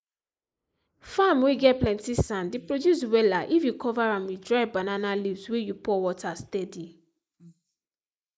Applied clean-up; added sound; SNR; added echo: neural mask model Resemble Enhance denoiser.